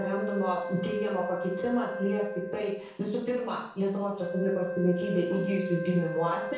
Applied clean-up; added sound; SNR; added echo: none; Wind instrument, woodwind instrument; 7 dB; reverberation time 0.6 s.